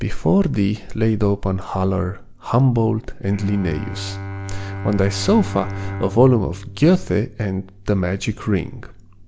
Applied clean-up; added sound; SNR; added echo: none; Bowed string instrument; 13 dB; none.